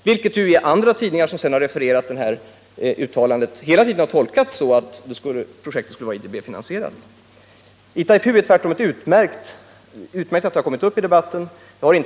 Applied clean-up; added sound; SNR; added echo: none; none; none; none.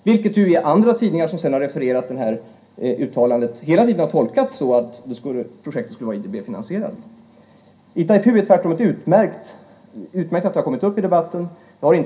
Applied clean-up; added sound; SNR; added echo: none; none; none; reverberation time 0.3 s.